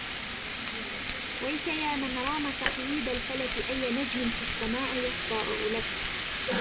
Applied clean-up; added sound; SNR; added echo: none; Frying (food); -5 dB; none.